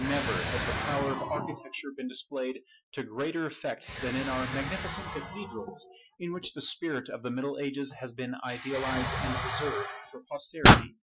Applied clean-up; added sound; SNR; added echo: classical method Wiener filter.